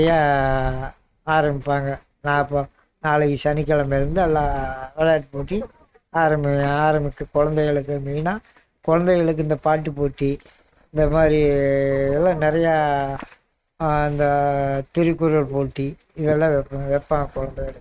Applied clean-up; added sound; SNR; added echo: neural mask model RNNoise.